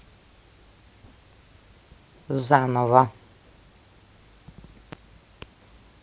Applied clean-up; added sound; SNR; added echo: none; none; none; none.